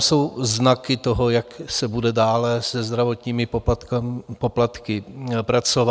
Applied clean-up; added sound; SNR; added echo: none; none; none; none.